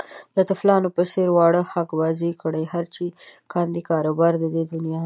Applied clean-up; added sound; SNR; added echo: none; none; none; none.